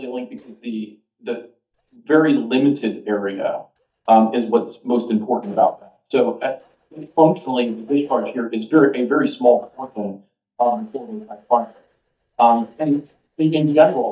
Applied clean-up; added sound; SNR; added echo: neural mask model DeepFilterNet 3.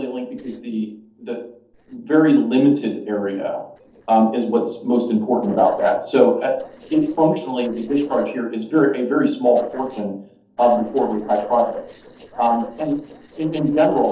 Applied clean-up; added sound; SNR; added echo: neural separator model SepFormer DNS4.